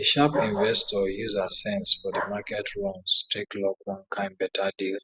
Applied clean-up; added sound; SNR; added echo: none; Bark; 9 dB; none.